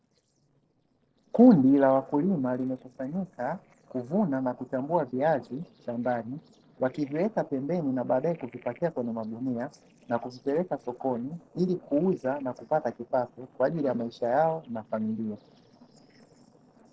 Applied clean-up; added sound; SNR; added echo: neural separator model SepFormer DNS4.